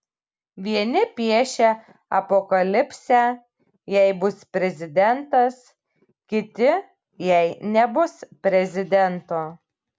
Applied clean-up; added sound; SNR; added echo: none; none; none; none.